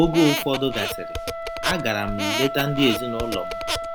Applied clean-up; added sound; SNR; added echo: none; Wind instrument, woodwind instrument + Squeak; 4 dB; none.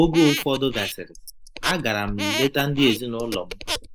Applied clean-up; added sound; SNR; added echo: neural mask model Resemble Enhance denoiser.